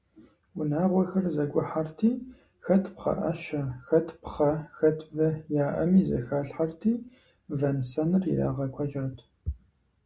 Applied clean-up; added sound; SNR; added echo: none; none; none; none.